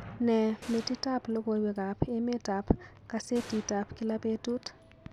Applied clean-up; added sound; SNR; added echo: none; Gunshot, gunfire; 20 dB; none.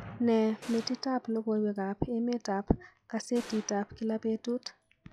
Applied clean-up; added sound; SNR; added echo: classical method log-MMSE.